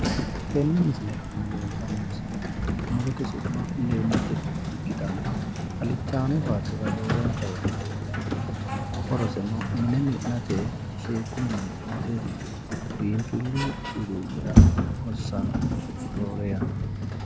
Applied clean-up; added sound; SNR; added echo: none; Sliding door; -3 dB; none.